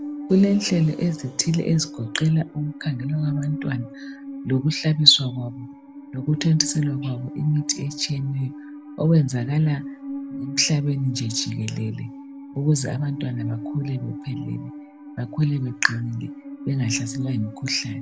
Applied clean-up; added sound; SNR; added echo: none; Musical instrument; 12 dB; none.